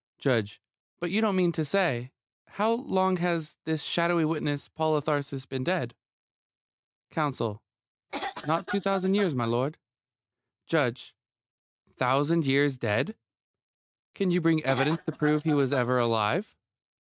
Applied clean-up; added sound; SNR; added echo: neural mask model RNNoise.